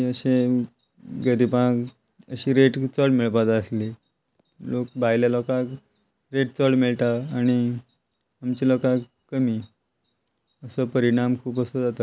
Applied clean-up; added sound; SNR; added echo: none; none; none; none.